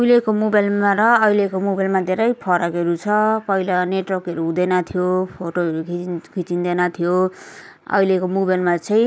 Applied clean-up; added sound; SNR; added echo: none; none; none; none.